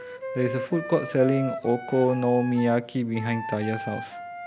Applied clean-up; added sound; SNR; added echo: none; Wind instrument, woodwind instrument; 10 dB; none.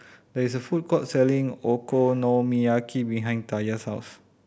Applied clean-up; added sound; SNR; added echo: none; none; none; none.